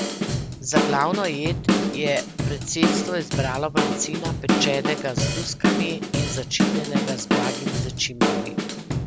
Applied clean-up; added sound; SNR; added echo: none; Drum / Drum kit; -4 dB; none.